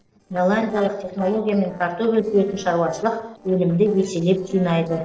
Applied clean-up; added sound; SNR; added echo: neural separator model SepFormer DNS4.